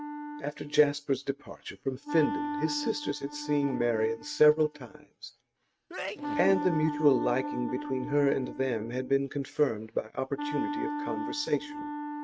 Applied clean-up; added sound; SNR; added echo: neural mask model RNNoise.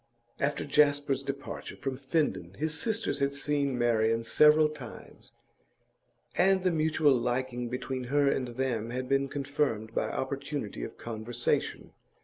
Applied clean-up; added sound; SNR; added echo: none; none; none; none.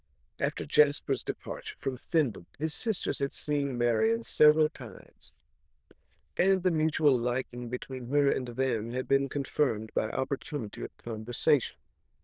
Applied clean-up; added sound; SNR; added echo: neural diffusion model UNIVERSE++.